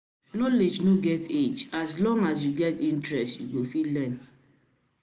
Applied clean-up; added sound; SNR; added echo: none; none; none; none.